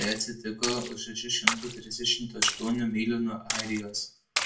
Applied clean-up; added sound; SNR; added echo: none; Splash, splatter; 3 dB; reverberation time 0.3 s.